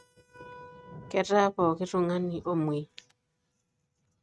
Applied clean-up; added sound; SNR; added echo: neural mask model RNNoise.